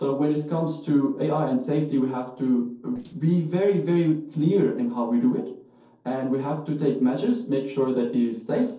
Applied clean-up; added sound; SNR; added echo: neural separator model SepFormer DNS4.